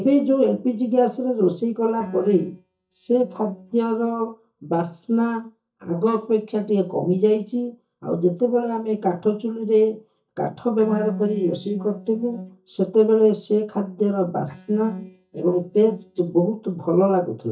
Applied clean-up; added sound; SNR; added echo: neural mask model DeepFilterNet 3.